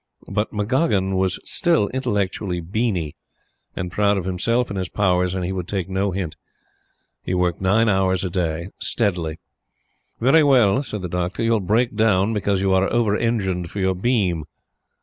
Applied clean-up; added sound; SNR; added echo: none; none; none; none.